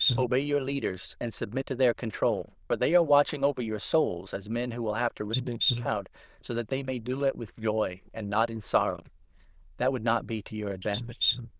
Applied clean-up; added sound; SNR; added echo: neural diffusion model UNIVERSE++.